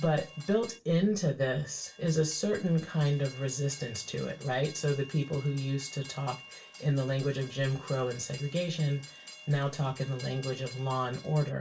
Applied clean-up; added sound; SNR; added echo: none; Train; 18 dB; reverberation time 0.2 s.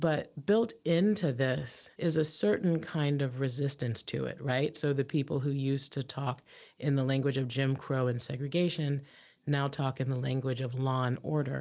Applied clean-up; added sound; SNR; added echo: none; none; none; none.